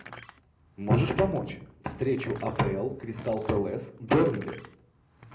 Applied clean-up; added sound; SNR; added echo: none; Door; 18 dB; reverberation time 0.4 s.